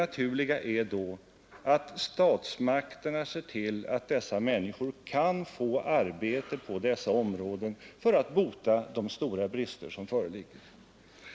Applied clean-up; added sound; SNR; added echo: none; none; none; none.